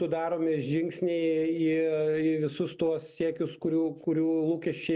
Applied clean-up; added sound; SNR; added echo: none; none; none; none.